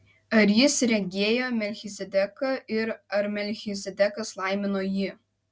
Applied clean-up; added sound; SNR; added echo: none; none; none; none.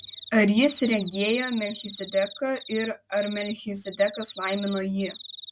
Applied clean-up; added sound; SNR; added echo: none; Cricket; 12 dB; none.